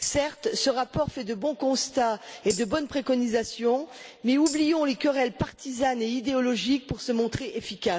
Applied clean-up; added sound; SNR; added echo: none; Tambourine; 16 dB; none.